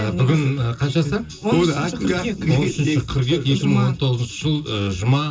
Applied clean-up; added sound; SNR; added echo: none; none; none; reverberation time 0.2 s.